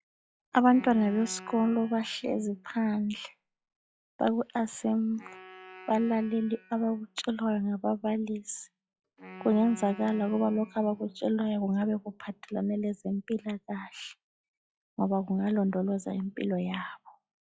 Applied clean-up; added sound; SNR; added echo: classical method log-MMSE.